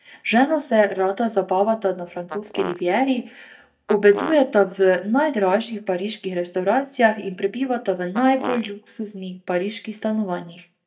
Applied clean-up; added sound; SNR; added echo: neural mask model DeepFilterNet 3.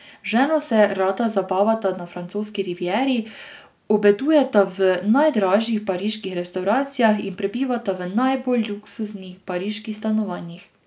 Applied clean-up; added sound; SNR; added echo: none; none; none; none.